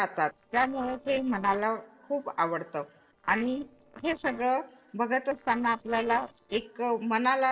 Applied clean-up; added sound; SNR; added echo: neural separator model SepFormer DNS4.